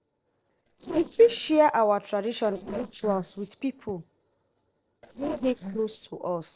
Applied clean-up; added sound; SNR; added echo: neural separator model SepFormer DNS4.